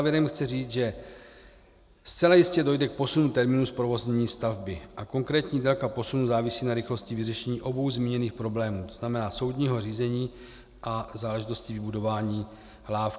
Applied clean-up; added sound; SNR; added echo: none; none; none; none.